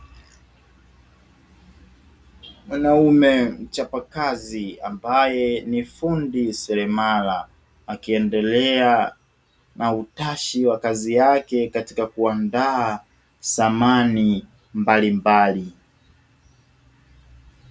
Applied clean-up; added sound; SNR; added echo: none; none; none; none.